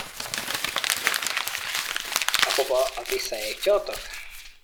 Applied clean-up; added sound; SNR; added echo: none; Crumpling, crinkling; -1 dB; none.